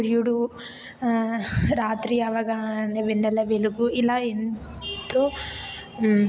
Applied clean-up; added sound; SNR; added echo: none; none; none; none.